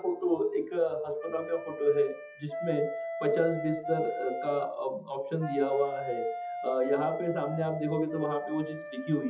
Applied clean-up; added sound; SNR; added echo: classical method WPE with log-MMSE.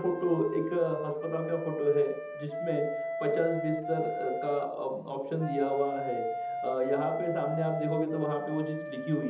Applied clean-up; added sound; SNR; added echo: none; Wind instrument, woodwind instrument; 6 dB; reverberation time 1.2 s.